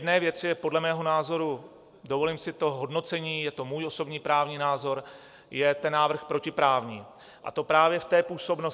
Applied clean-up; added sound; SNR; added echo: none; none; none; none.